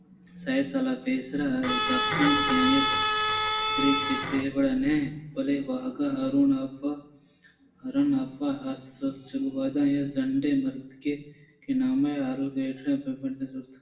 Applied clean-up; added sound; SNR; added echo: none; Bowed string instrument; -1 dB; reverberation time 0.6 s.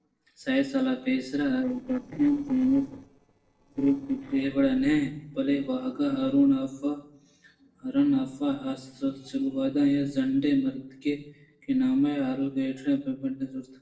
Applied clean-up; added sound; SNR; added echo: neural separator model SepFormer DNS4.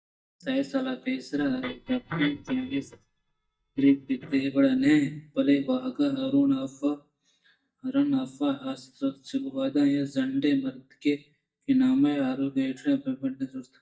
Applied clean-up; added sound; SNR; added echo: neural mask model DeepFilterNet 3.